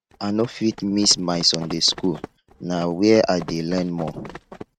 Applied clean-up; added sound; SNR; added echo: neural mask model RNNoise.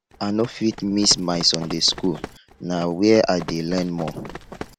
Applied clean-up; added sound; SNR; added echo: none; Run; 15 dB; none.